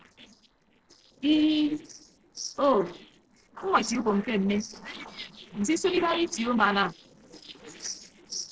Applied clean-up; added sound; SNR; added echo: neural separator model SepFormer DNS4.